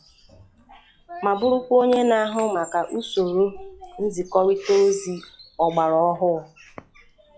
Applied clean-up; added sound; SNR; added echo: classical method log-MMSE.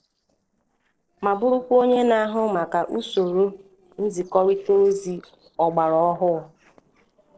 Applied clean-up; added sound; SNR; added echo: neural separator model SepFormer DNS4.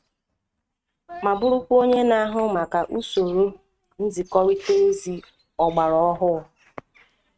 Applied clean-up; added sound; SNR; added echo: neural mask model RNNoise.